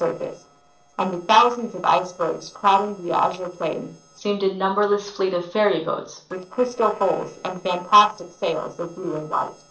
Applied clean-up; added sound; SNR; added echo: neural separator model SepFormer DNS4.